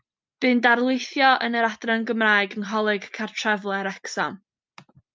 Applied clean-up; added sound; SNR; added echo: none; none; none; none.